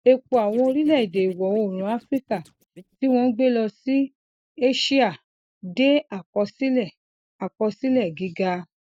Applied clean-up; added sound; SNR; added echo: neural mask model DeepFilterNet 3.